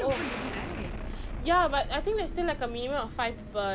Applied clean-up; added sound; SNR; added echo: none; Explosion; 7 dB; none.